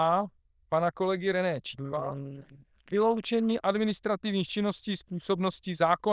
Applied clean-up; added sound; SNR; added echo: neural diffusion model UNIVERSE++.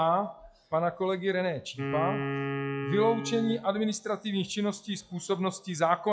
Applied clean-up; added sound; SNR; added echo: classical method log-MMSE.